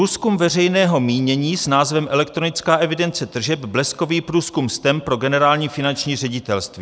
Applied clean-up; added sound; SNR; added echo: none; none; none; none.